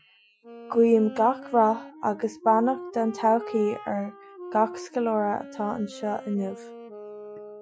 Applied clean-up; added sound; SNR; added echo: classical method Wiener filter.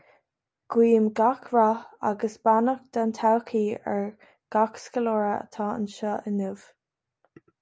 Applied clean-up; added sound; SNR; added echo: none; none; none; none.